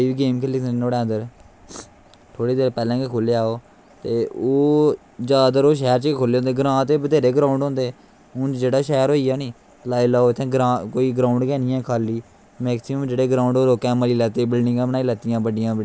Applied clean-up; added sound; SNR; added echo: none; none; none; none.